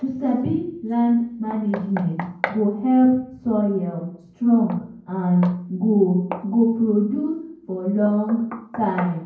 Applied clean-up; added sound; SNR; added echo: none; Knock; 16 dB; reverberation time 0.9 s.